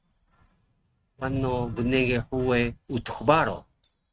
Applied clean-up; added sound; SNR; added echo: neural mask model RNNoise.